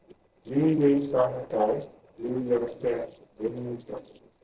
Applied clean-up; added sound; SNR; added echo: neural separator model SepFormer DNS4.